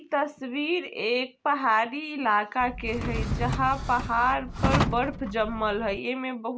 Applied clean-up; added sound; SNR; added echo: none; Drawer open or close; 3 dB; none.